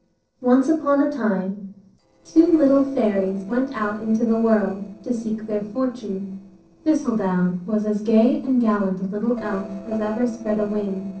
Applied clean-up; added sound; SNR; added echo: neural separator model SepFormer DNS4.